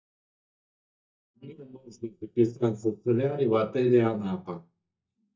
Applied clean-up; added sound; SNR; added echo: neural mask model DeepFilterNet 3.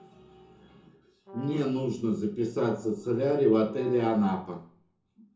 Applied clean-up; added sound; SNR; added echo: none; Brass instrument; 19 dB; reverberation time 0.5 s.